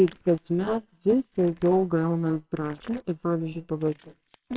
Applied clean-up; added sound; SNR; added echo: neural separator model SepFormer WHAMR!.